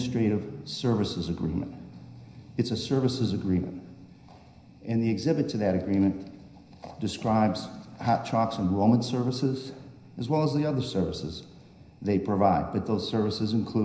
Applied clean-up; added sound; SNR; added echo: none; none; none; reverberation time 0.9 s.